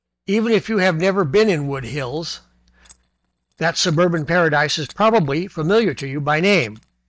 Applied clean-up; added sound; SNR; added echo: neural mask model DeepFilterNet 3.